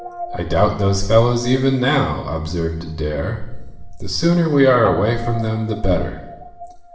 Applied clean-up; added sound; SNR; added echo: none; Guitar; 16 dB; reverberation time 0.8 s.